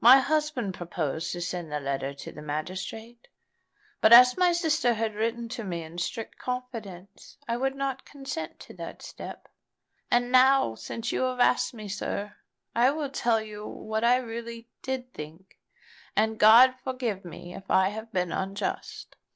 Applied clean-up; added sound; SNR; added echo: none; none; none; none.